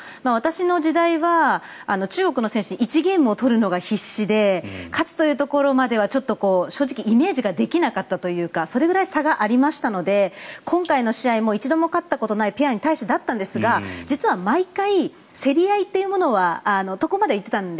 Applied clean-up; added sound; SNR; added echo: none; none; none; none.